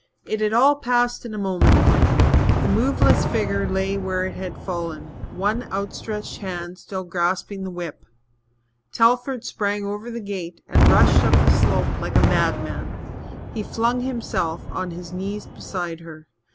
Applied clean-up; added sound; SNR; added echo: none; Fireworks; -2 dB; none.